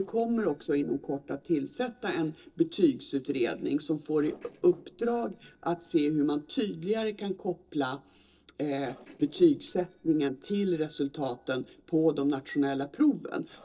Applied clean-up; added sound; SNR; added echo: neural separator model SepFormer DNS4.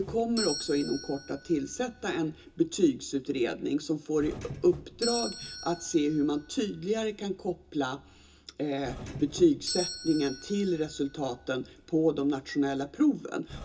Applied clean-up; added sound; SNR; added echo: none; Doorbell; 13 dB; reverberation time 0.2 s.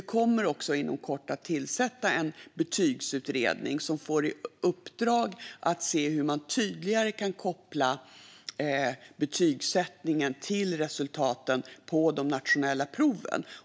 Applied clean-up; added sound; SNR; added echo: none; none; none; none.